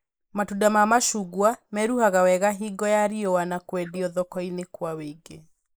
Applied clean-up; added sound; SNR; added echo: neural mask model Resemble Enhance denoiser.